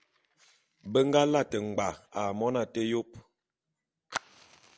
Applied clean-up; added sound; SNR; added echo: none; Fire; 19 dB; none.